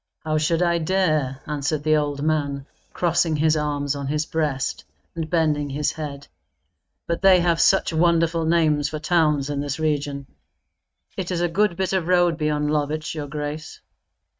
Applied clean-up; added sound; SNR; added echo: neural mask model RNNoise.